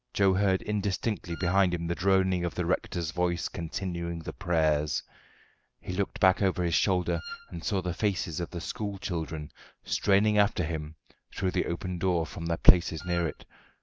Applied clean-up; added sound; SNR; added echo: none; Wind instrument, woodwind instrument; 16 dB; none.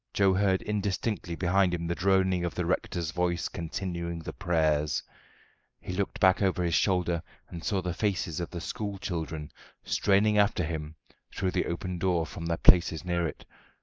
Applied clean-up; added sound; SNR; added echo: neural mask model Resemble Enhance denoiser.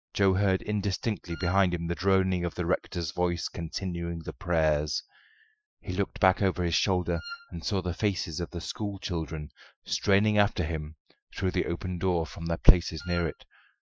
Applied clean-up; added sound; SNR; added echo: classical method Wiener filter.